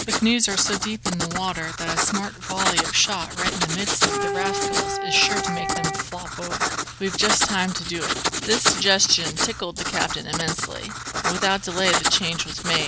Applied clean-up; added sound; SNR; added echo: none; Wind instrument, woodwind instrument + Writing; 1 dB; none.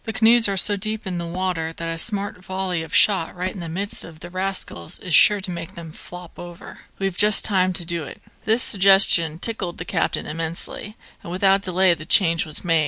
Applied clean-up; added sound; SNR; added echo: none; none; none; none.